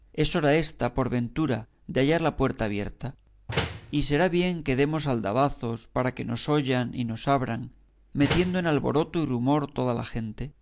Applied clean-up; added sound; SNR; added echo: none; Slam; 8 dB; none.